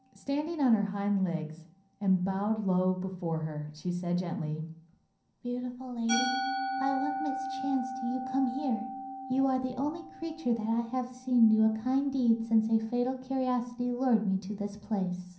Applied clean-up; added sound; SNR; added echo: none; Musical instrument; 10 dB; reverberation time 0.6 s.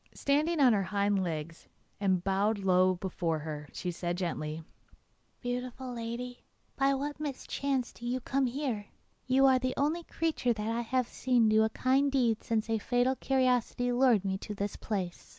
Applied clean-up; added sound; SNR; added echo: none; none; none; none.